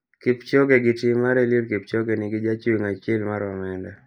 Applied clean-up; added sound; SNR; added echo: neural mask model Resemble Enhance denoiser.